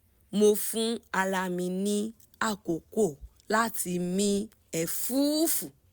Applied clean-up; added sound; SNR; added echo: none; none; none; none.